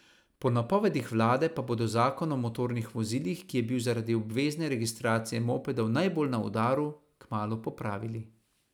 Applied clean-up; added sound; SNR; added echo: none; none; none; none.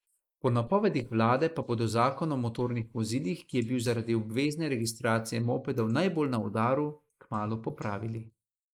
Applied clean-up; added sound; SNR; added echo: neural mask model Resemble Enhance denoiser.